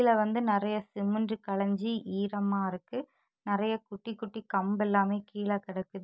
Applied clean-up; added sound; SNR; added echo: none; none; none; none.